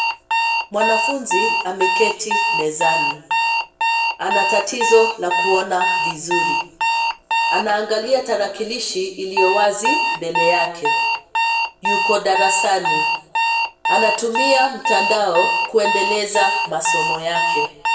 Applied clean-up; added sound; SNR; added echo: none; Alarm; -1 dB; reverberation time 0.8 s.